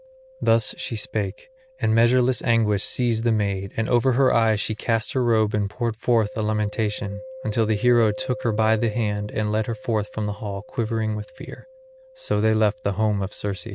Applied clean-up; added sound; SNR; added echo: none; Mallet percussion + Cutlery, silverware; 20 dB; none.